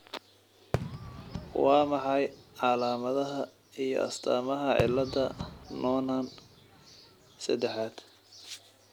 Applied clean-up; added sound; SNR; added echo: none; Fireworks; 11 dB; none.